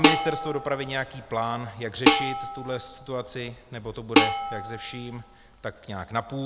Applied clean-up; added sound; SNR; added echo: none; Dishes, pots, and pans; -5 dB; none.